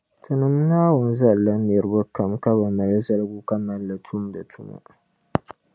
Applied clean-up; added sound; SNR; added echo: none; none; none; none.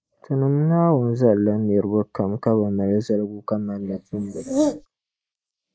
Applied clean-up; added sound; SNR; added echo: neural mask model Resemble Enhance denoiser.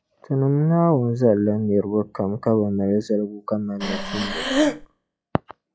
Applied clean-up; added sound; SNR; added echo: classical method log-MMSE.